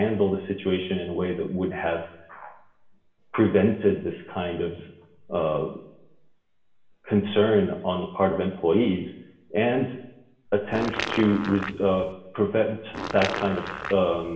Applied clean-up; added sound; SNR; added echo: none; Fart; 7 dB; reverberation time 0.8 s.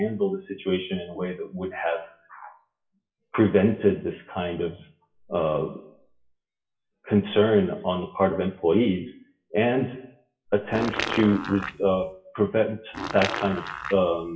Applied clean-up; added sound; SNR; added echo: classical method WPE with log-MMSE.